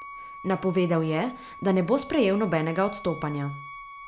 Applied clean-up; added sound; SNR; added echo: none; Wind instrument, woodwind instrument; 16 dB; none.